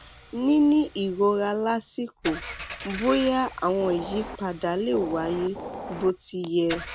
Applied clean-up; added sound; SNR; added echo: none; Engine / Car + Train; 12 dB; none.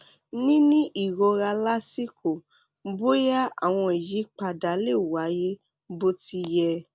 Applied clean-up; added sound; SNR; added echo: none; none; none; none.